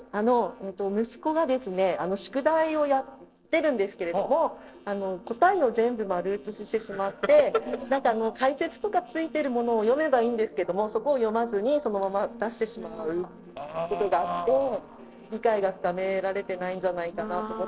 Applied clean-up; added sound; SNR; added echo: neural separator model SepFormer DNS4.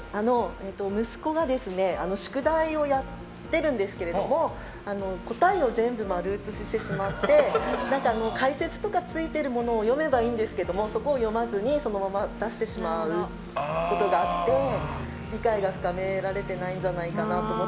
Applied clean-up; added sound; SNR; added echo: none; none; none; none.